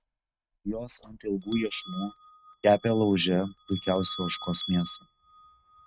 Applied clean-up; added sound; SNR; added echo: neural mask model RNNoise.